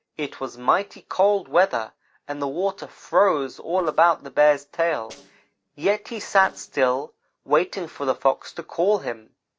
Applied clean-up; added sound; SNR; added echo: neural separator model SepFormer DNS4.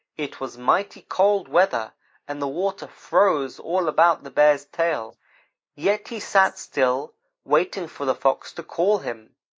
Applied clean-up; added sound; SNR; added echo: neural mask model Resemble Enhance denoiser.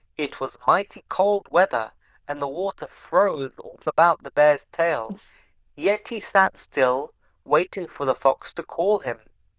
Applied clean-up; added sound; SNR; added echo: neural diffusion model UNIVERSE++.